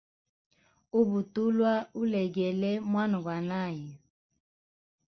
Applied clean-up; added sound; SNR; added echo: none; none; none; none.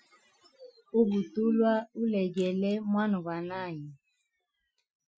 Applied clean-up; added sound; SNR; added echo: classical method Wiener filter.